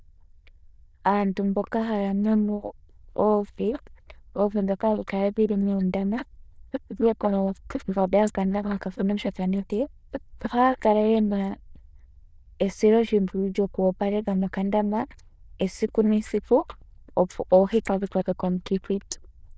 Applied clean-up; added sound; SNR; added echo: neural diffusion model UNIVERSE++.